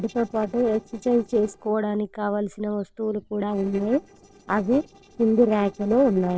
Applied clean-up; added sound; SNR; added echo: neural separator model SepFormer DNS4.